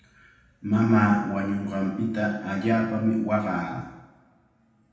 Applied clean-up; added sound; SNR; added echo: none; none; none; reverberation time 0.9 s.